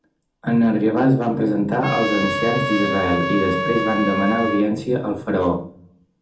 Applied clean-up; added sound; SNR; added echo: none; Trumpet; 4 dB; reverberation time 0.4 s.